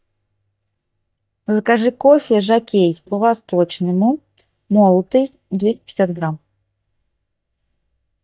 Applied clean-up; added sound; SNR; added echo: neural mask model DeepFilterNet 3.